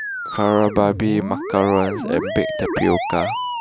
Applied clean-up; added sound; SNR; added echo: none; Musical instrument; 6 dB; none.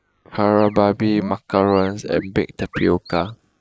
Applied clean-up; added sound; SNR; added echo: neural mask model Resemble Enhance denoiser.